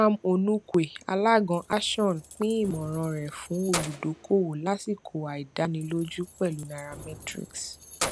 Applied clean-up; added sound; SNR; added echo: none; Keys jangling; 13 dB; none.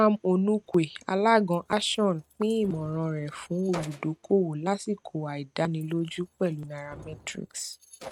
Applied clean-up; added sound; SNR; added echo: neural mask model RNNoise.